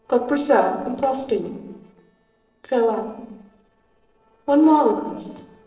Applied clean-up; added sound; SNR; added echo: neural separator model SepFormer DNS4.